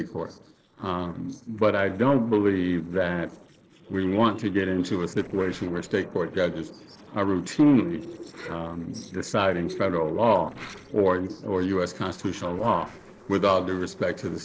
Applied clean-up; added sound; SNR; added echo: neural separator model SepFormer DNS4.